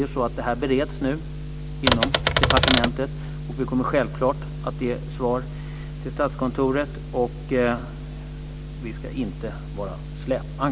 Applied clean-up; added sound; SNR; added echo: none; Typewriter; -4 dB; none.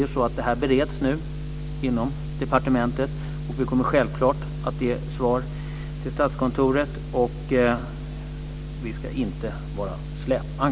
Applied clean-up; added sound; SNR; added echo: none; none; none; none.